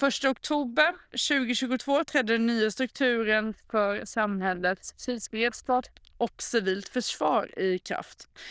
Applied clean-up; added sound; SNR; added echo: neural diffusion model UNIVERSE++.